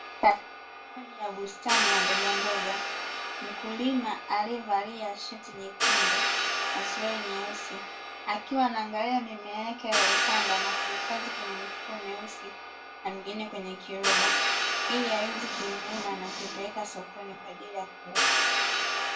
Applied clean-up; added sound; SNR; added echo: none; Hi-hat; -3 dB; reverberation time 0.2 s.